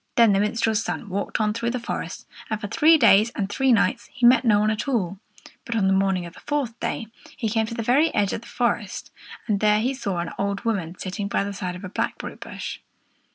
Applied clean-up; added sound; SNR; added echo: none; none; none; none.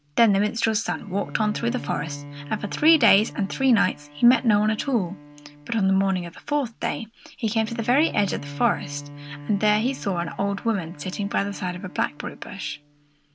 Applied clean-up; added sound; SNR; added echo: none; Bowed string instrument; 16 dB; none.